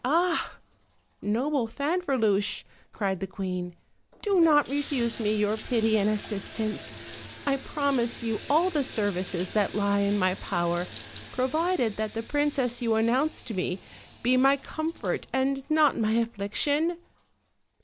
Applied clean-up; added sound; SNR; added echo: none; Bathtub (filling or washing) / Water tap, faucet; 17 dB; none.